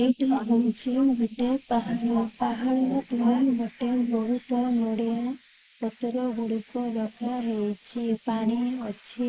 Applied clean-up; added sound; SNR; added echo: neural mask model Resemble Enhance denoiser.